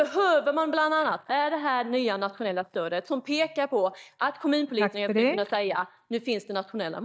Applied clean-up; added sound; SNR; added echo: neural mask model DeepFilterNet 3.